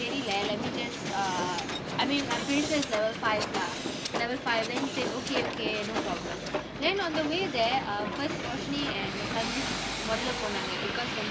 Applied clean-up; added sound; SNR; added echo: none; Hiss; 2 dB; none.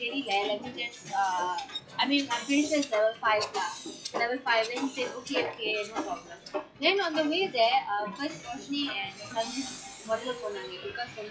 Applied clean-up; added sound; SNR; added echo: classical method log-MMSE.